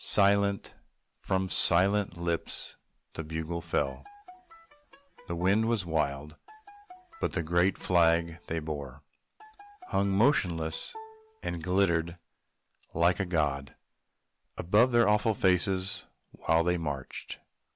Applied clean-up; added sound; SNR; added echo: none; Bowed string instrument; 20 dB; none.